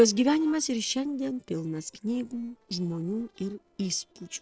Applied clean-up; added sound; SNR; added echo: neural separator model SepFormer DNS4.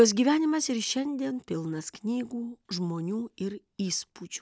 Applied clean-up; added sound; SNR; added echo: none; none; none; none.